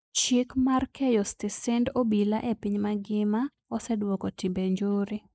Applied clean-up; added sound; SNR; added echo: neural mask model Resemble Enhance denoiser.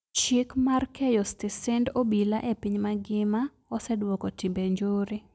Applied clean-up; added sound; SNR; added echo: none; none; none; none.